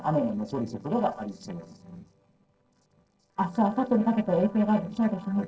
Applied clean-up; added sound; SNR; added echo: neural separator model SepFormer DNS4.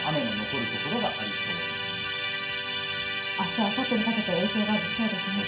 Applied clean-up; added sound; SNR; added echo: none; Musical instrument; -1 dB; reverberation time 0.5 s.